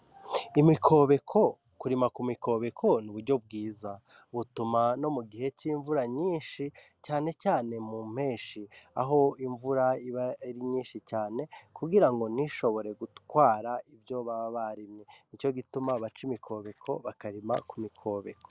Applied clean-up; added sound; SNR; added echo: none; none; none; none.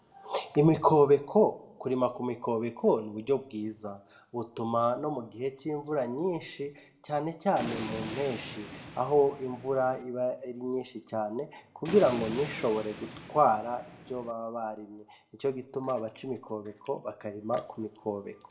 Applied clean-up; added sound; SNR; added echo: none; Thunder; 12 dB; reverberation time 0.5 s.